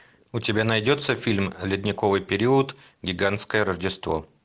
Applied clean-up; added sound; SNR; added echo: none; none; none; none.